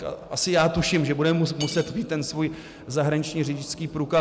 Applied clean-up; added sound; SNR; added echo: none; Cutlery, silverware / Dishes, pots, and pans; 16 dB; none.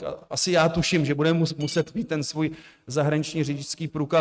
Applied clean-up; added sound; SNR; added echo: neural mask model RNNoise.